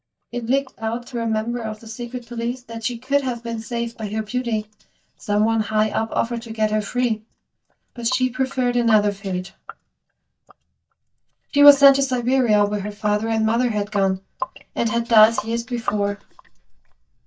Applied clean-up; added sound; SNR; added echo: neural mask model DeepFilterNet 3.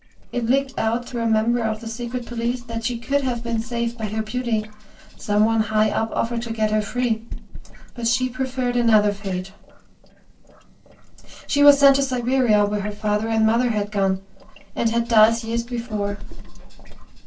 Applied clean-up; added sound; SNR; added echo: neural separator model SepFormer DNS4.